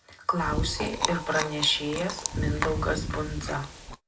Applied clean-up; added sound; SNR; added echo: none; Chewing, mastication; 2 dB; reverberation time 0.2 s.